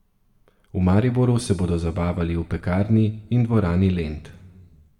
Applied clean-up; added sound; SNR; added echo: none; none; none; reverberation time 1.1 s.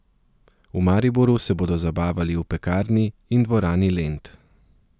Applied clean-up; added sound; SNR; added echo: none; none; none; none.